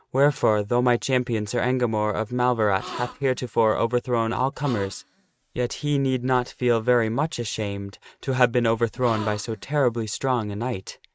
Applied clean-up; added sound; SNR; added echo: neural mask model RNNoise.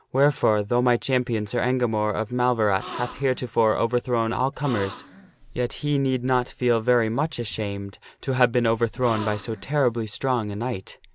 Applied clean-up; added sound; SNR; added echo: none; Gasp; 15 dB; none.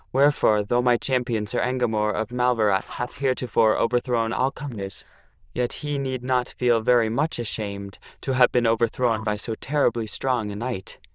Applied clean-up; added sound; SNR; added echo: neural diffusion model UNIVERSE++.